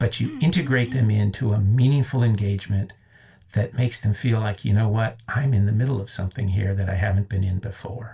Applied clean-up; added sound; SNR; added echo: none; Cough; 14 dB; reverberation time 0.2 s.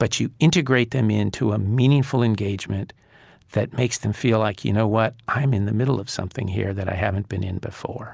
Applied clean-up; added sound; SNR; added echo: none; none; none; none.